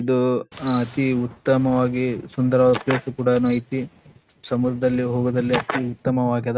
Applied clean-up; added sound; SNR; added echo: neural mask model RNNoise.